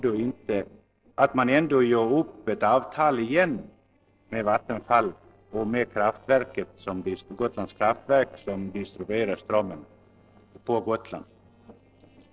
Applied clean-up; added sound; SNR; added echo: neural separator model SepFormer DNS4.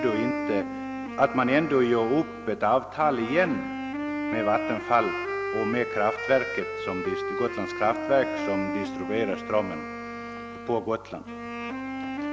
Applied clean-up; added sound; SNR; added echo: none; Wind instrument, woodwind instrument; 5 dB; none.